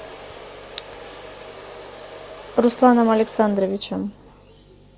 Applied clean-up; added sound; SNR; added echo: none; none; none; none.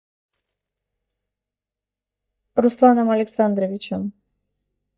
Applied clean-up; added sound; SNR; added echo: neural mask model DeepFilterNet 3.